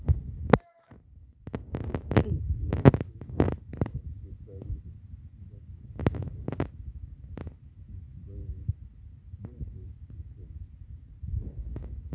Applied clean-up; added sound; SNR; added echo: none; none; none; none.